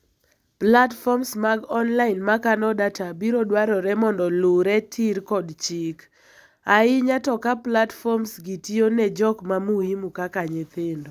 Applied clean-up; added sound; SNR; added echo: none; none; none; none.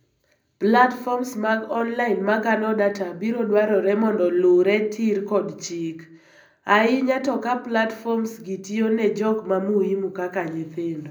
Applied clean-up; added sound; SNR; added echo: none; none; none; reverberation time 0.5 s.